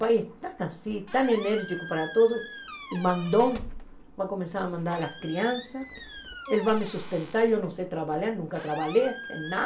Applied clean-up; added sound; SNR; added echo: none; Squeak; 15 dB; reverberation time 0.3 s.